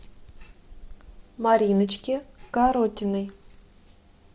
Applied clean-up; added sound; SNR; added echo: none; none; none; none.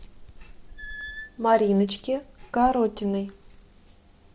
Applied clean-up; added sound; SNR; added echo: none; Squeak / Screech; 17 dB; none.